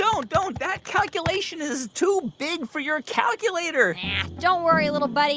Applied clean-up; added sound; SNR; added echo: none; none; none; none.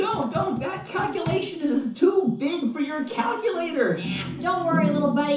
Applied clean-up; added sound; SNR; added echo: none; Cough; 18 dB; reverberation time 0.9 s.